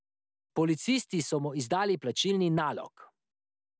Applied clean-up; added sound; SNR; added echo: none; none; none; none.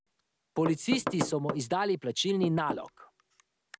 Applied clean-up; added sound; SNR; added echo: none; Knock / Wood; 7 dB; none.